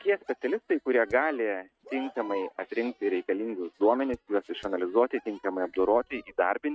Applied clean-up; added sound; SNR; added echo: neural mask model RNNoise.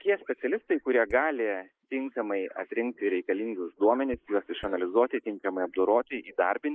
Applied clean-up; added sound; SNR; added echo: neural mask model Resemble Enhance denoiser.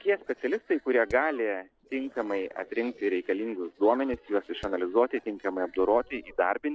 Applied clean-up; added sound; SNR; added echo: neural separator model SepFormer DNS4.